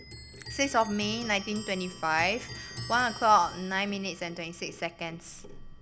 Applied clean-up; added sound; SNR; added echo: none; Clock; 13 dB; none.